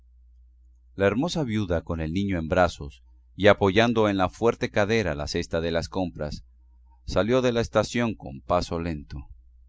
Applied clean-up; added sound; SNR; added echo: none; none; none; none.